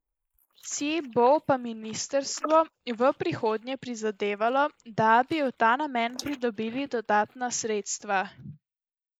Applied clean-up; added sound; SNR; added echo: neural mask model Resemble Enhance denoiser.